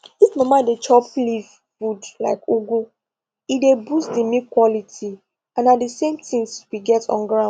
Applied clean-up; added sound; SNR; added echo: none; none; none; none.